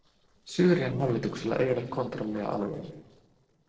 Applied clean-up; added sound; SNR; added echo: neural separator model SepFormer DNS4.